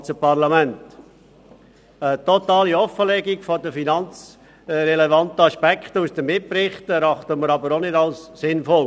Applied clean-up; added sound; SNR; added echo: none; none; none; none.